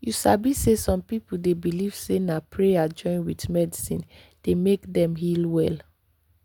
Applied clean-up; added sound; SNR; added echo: none; none; none; none.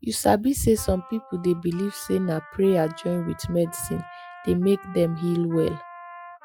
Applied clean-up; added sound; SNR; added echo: classical method Wiener filter.